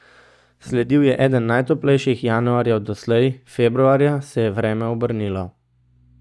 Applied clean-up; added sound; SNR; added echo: neural mask model DeepFilterNet 3.